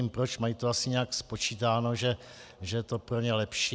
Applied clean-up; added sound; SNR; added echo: none; none; none; none.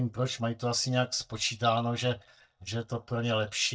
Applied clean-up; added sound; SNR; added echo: neural mask model DeepFilterNet 3.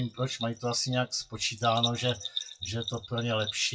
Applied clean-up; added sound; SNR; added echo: classical method WPE with log-MMSE.